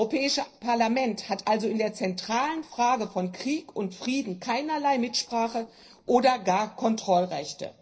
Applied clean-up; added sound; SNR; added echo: neural separator model SepFormer DNS4.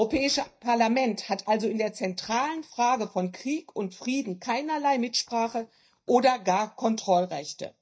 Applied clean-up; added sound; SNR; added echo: neural mask model DeepFilterNet 3.